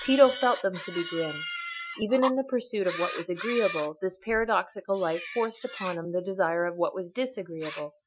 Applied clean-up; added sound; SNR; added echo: classical method Wiener filter.